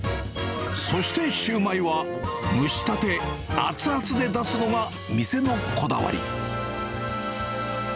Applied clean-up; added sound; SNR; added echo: none; none; none; none.